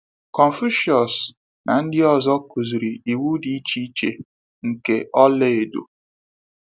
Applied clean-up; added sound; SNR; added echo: none; none; none; none.